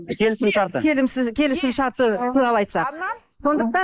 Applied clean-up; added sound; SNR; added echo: neural mask model Resemble Enhance denoiser.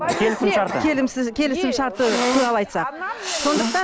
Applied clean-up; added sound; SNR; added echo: none; Cough; 6 dB; none.